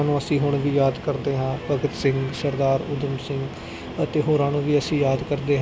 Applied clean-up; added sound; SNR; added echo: none; none; none; none.